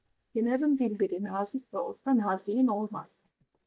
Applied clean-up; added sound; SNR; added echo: neural mask model DeepFilterNet 3.